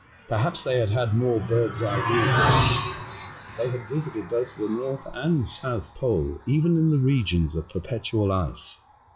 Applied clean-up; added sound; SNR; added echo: classical method log-MMSE.